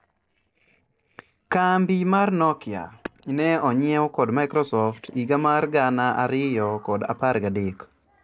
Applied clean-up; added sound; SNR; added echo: neural separator model SepFormer DNS4.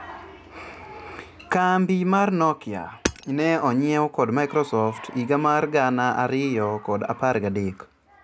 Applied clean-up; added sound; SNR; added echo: none; Hammer; 13 dB; none.